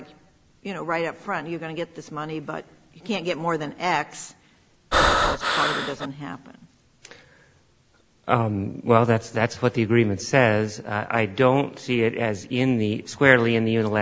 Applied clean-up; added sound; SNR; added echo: none; Breathing; -2 dB; none.